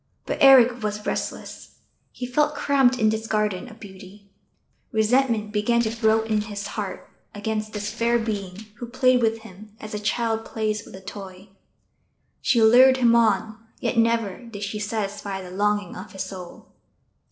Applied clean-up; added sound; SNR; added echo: neural separator model SepFormer DNS4.